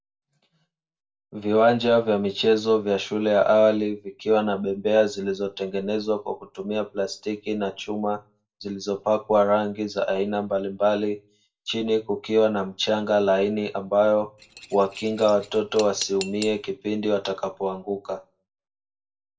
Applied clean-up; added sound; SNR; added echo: none; Cutlery, silverware / Dishes, pots, and pans; 15 dB; reverberation time 0.2 s.